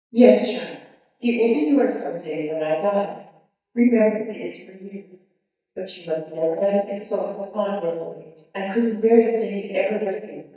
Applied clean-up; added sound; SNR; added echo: neural mask model DeepFilterNet 3.